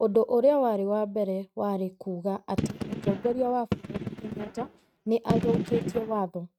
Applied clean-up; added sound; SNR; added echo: neural mask model RNNoise.